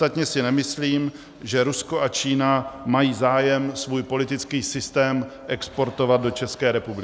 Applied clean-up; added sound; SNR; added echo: none; none; none; none.